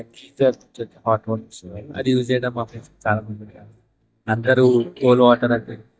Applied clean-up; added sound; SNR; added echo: neural mask model DeepFilterNet 3.